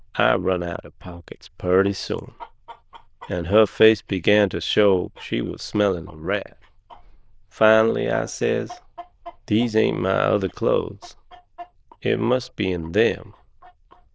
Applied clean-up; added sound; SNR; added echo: neural diffusion model UNIVERSE++.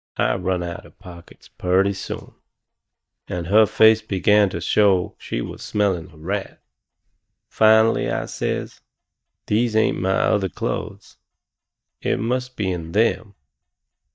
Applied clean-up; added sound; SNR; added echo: neural mask model DeepFilterNet 3.